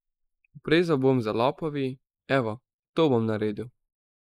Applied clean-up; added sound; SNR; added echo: neural mask model Resemble Enhance denoiser.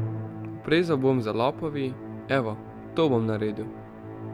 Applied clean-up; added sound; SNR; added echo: none; Musical instrument; 10 dB; none.